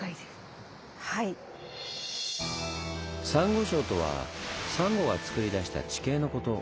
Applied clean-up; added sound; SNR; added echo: none; none; none; none.